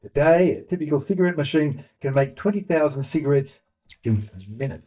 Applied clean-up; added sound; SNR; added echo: neural mask model DeepFilterNet 3.